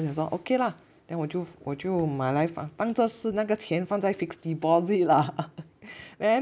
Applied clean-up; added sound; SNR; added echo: none; none; none; none.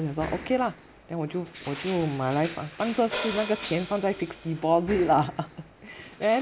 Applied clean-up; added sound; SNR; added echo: none; Crushing + Hi-hat; 13 dB; none.